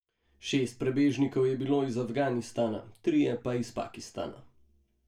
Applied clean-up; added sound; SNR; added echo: none; none; none; reverberation time 0.2 s.